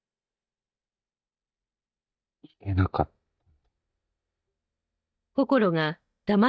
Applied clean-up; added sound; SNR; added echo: neural mask model DeepFilterNet 3.